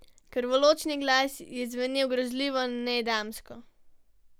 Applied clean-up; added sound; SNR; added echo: none; none; none; none.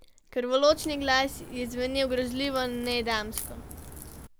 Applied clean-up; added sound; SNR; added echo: none; Crack; 13 dB; none.